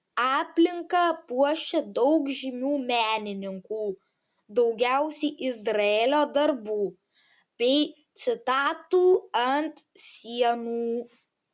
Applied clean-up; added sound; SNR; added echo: none; none; none; none.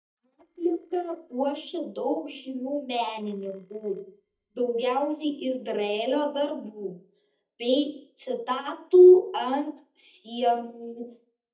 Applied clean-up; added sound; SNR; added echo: neural mask model DeepFilterNet 3.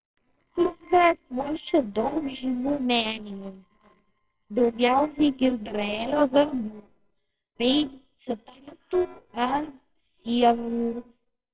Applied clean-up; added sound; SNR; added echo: neural separator model SepFormer WHAMR!.